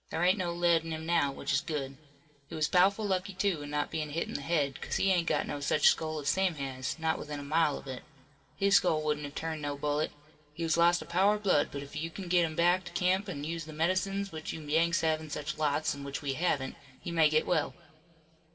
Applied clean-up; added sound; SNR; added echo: none; none; none; reverberation time 0.1 s.